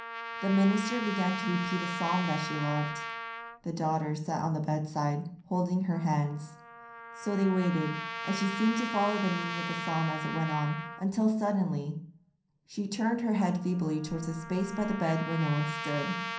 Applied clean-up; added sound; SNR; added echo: none; Trumpet; 9 dB; reverberation time 0.6 s.